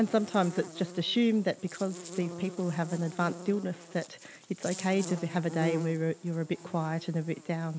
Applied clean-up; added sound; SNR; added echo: none; Buzz; 12 dB; none.